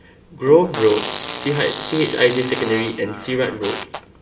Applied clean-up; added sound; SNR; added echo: none; Fart; 6 dB; reverberation time 0.5 s.